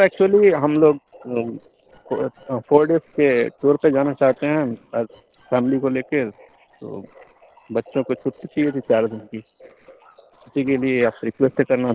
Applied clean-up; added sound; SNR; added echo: neural separator model SepFormer DNS4.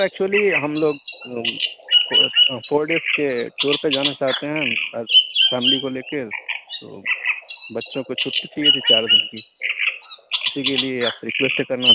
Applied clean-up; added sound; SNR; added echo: none; Bird vocalization, bird call, bird song; -4 dB; none.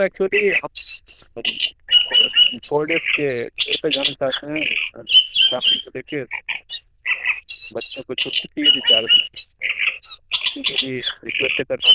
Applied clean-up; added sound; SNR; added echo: neural diffusion model UNIVERSE++.